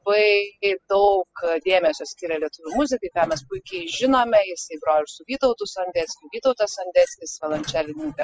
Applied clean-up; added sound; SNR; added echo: classical method spectral subtraction.